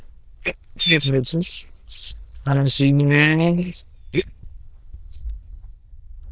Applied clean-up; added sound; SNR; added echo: neural diffusion model UNIVERSE++.